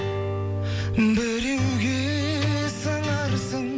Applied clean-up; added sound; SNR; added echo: none; none; none; none.